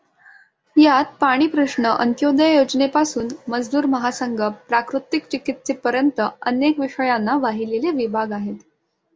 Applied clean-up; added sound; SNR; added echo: none; none; none; none.